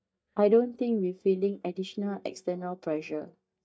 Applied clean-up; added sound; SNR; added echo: neural mask model DeepFilterNet 3.